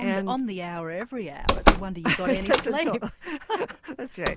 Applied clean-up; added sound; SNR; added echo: none; Slam; 0 dB; none.